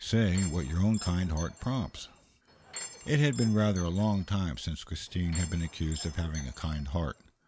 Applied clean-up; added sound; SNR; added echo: none; Door / Chime; 15 dB; none.